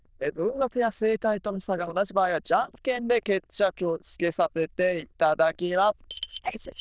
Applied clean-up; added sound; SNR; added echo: neural diffusion model UNIVERSE++.